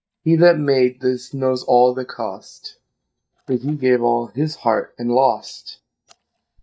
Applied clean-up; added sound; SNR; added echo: neural mask model DeepFilterNet 3.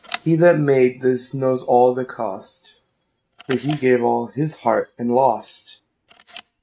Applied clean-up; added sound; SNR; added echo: neural mask model RNNoise.